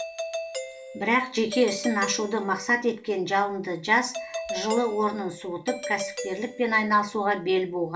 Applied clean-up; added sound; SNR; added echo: none; Doorbell; 11 dB; reverberation time 0.2 s.